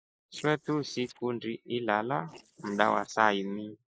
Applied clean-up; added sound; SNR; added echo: neural mask model Resemble Enhance denoiser.